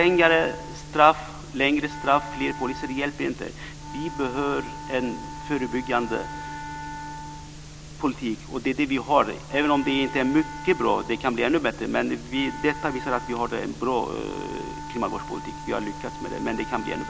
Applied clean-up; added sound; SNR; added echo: none; Wind instrument, woodwind instrument; 13 dB; none.